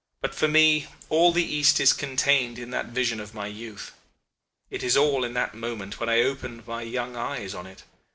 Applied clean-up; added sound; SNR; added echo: neural separator model SepFormer DNS4.